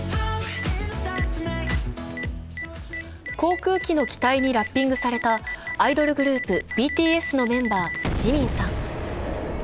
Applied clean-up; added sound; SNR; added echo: none; Boom; 7 dB; none.